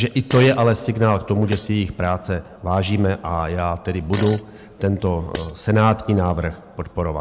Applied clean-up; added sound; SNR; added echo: none; Fart; 17 dB; none.